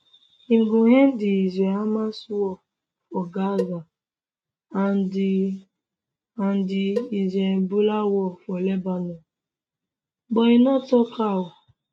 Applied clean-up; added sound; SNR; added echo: neural mask model RNNoise.